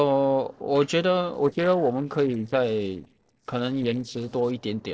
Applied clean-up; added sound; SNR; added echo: neural separator model SepFormer DNS4.